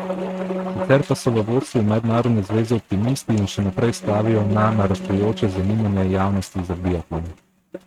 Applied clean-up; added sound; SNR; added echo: neural mask model RNNoise.